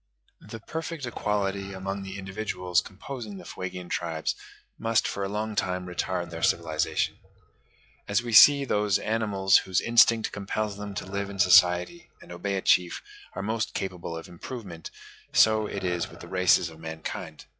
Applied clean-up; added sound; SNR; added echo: classical method log-MMSE.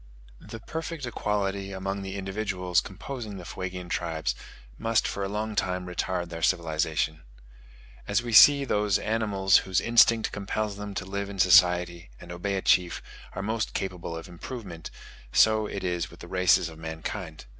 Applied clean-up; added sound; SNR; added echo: none; none; none; none.